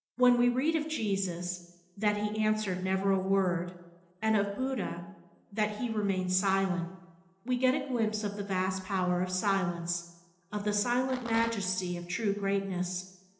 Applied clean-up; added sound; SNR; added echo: neural separator model SepFormer DNS4.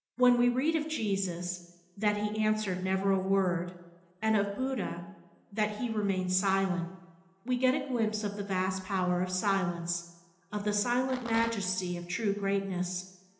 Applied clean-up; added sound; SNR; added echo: none; Rattle; 12 dB; reverberation time 1.0 s.